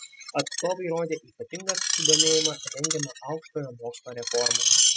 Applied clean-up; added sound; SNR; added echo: classical method spectral subtraction.